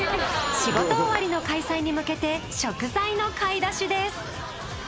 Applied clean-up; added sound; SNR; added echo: none; Fire; 16 dB; none.